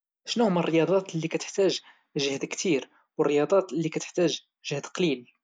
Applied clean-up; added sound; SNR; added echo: none; none; none; none.